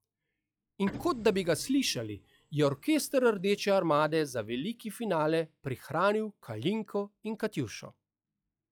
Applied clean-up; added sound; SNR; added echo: classical method log-MMSE.